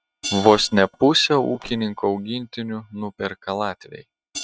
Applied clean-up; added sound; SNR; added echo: neural mask model RNNoise.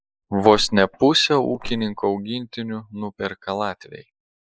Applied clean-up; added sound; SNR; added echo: neural mask model Resemble Enhance denoiser.